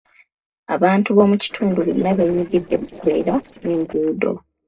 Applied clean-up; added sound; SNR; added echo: neural separator model SepFormer DNS4.